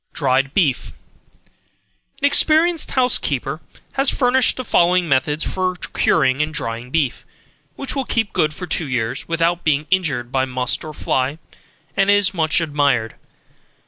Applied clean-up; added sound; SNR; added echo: none; none; none; none.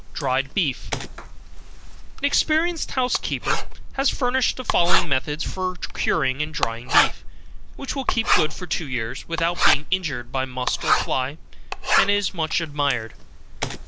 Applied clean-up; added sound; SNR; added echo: none; Writing; -3 dB; none.